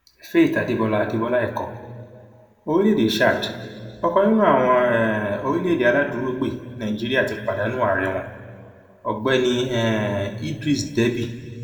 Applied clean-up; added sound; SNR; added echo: none; none; none; reverberation time 1.8 s.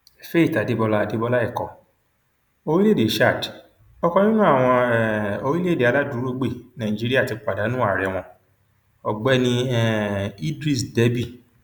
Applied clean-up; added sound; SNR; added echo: none; none; none; none.